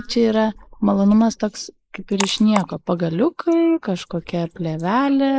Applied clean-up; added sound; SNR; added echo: neural mask model Resemble Enhance denoiser.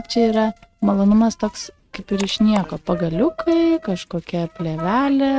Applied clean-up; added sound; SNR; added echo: neural mask model RNNoise.